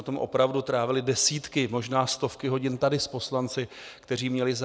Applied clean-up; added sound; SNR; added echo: none; none; none; none.